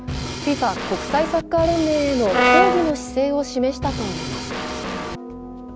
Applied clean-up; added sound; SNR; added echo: none; Brass instrument + Drum kit; 2 dB; none.